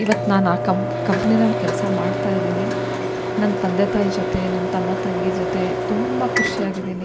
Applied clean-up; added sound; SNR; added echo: none; Microwave oven; 1 dB; none.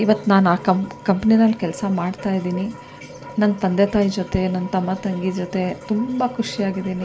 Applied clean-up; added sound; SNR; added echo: none; none; none; none.